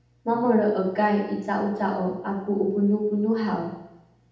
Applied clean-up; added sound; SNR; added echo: none; none; none; reverberation time 0.8 s.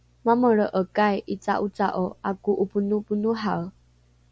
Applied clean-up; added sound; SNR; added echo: none; none; none; none.